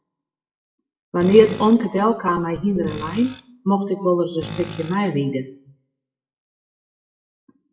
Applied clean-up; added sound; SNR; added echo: classical method WPE with log-MMSE.